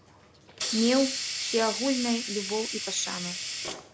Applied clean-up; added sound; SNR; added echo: none; Hiss; 4 dB; none.